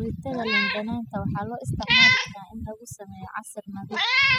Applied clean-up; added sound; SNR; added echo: classical method spectral subtraction.